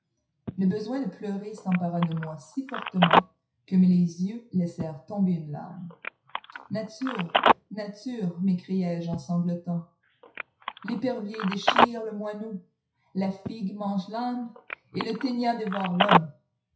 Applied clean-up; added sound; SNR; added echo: classical method WPE with log-MMSE.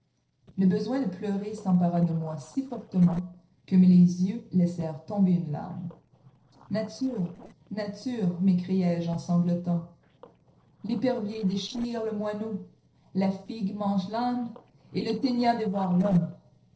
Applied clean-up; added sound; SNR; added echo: neural separator model SepFormer DNS4.